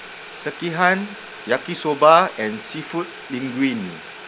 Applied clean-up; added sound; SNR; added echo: none; Boiling; 16 dB; none.